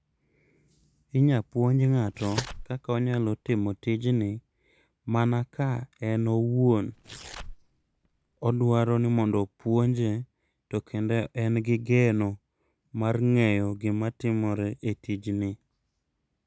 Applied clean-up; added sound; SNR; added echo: none; Tearing; 18 dB; none.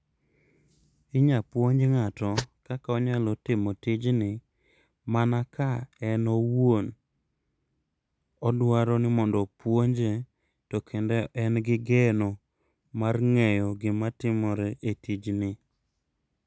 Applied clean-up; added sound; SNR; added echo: none; none; none; none.